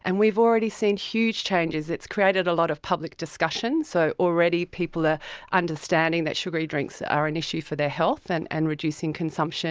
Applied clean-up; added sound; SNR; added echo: none; none; none; none.